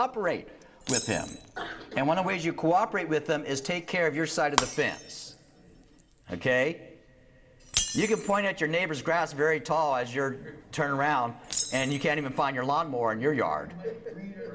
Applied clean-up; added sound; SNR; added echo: none; Shatter; 11 dB; reverberation time 3.0 s.